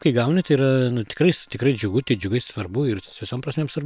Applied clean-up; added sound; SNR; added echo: neural separator model SepFormer WHAM!.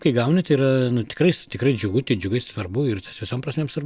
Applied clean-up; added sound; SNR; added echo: neural separator model SepFormer DNS4.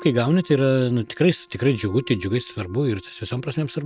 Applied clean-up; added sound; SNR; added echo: neural mask model RNNoise.